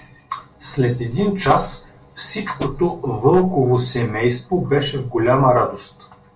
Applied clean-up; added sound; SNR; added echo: none; Hi-hat; 13 dB; reverberation time 0.2 s.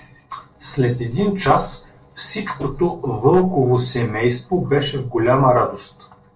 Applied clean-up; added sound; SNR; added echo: neural separator model SepFormer DNS4.